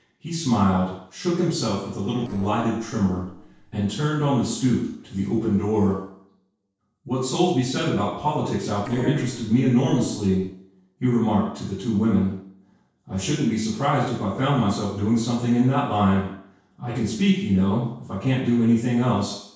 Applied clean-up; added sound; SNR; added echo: neural separator model SepFormer DNS4.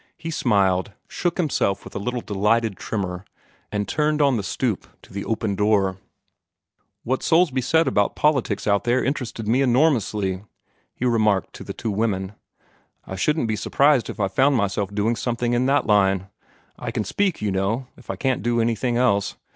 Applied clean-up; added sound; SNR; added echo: none; none; none; none.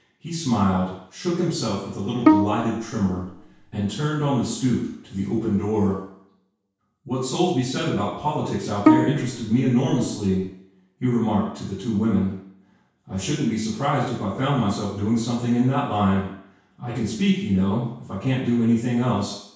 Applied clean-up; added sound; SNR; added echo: none; Bowed string instrument; -1 dB; reverberation time 0.6 s.